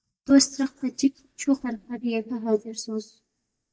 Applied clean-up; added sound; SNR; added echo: neural mask model DeepFilterNet 3.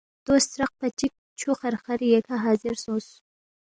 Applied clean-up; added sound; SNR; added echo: none; none; none; none.